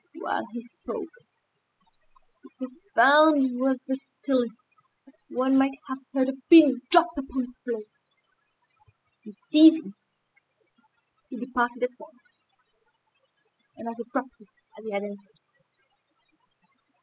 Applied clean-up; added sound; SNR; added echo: classical method spectral subtraction.